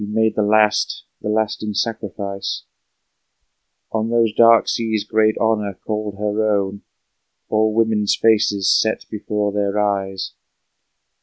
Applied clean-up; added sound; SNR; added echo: none; none; none; none.